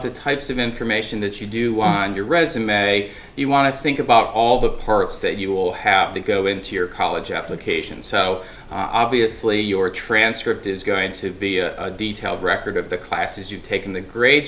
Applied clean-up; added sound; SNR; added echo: none; none; none; none.